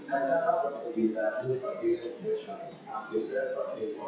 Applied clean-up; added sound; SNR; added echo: classical method WPE with log-MMSE.